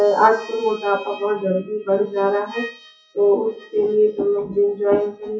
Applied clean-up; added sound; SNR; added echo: classical method WPE with log-MMSE.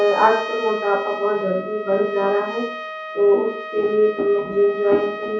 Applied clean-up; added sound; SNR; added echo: none; Trumpet; 11 dB; reverberation time 0.6 s.